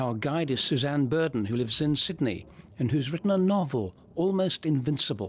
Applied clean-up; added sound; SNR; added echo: none; none; none; none.